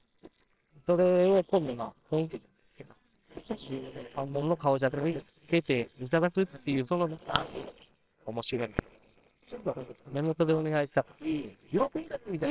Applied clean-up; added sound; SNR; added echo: neural separator model SepFormer WHAMR!.